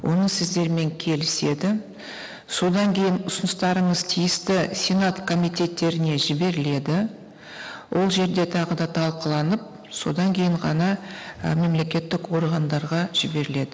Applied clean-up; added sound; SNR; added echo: none; none; none; none.